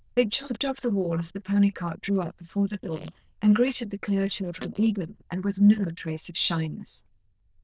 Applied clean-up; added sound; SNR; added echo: neural diffusion model UNIVERSE++.